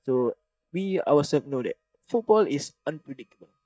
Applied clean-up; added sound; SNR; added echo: neural mask model DeepFilterNet 3.